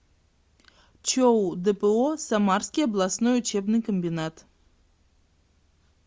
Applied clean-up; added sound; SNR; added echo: none; none; none; none.